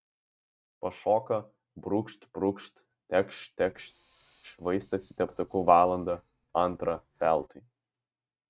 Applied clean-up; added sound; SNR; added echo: neural mask model RNNoise.